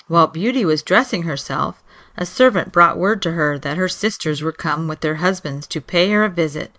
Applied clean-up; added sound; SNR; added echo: neural mask model Resemble Enhance denoiser.